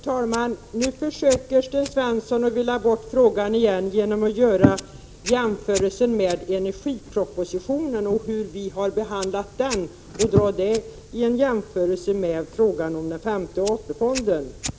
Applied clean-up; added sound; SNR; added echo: none; Fire; 18 dB; none.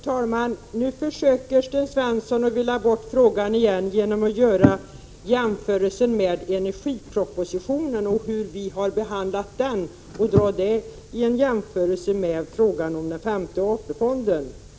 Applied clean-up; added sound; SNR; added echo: none; none; none; none.